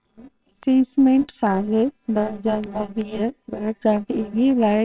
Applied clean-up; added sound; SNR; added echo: neural separator model SepFormer WHAMR!.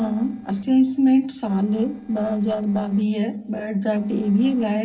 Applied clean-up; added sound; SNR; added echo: neural separator model SepFormer DNS4.